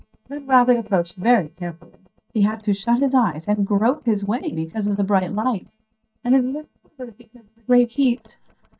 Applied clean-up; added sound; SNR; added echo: neural mask model DeepFilterNet 3.